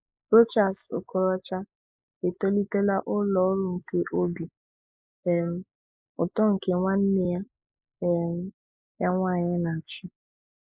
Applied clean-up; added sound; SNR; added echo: neural mask model Resemble Enhance denoiser.